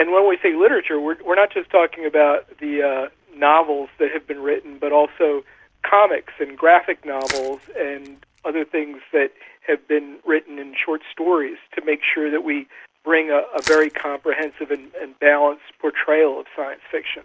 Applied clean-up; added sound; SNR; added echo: none; Crushing; 15 dB; none.